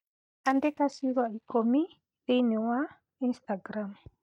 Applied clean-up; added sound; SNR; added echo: neural mask model DeepFilterNet 3.